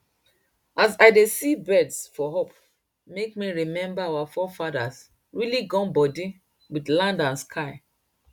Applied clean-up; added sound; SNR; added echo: none; none; none; none.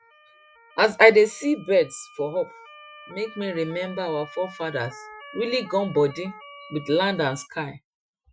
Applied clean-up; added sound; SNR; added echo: classical method Wiener filter.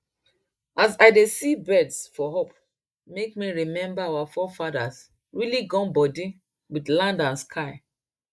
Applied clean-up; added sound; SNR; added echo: neural mask model Resemble Enhance denoiser.